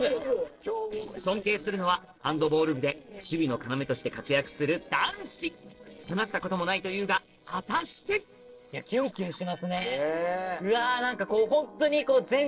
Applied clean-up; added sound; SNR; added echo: neural separator model SepFormer DNS4.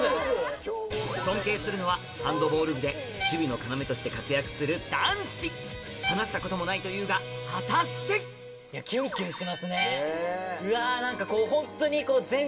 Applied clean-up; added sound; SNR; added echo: none; Bowed string instrument; 11 dB; reverberation time 0.3 s.